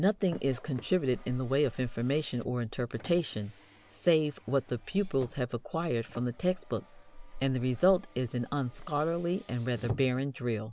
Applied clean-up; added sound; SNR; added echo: none; Car + Meow / Purr; 15 dB; none.